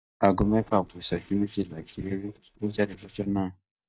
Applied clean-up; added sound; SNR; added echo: neural mask model DeepFilterNet 3.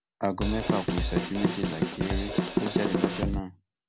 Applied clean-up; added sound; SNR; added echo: none; Drum kit; -4 dB; none.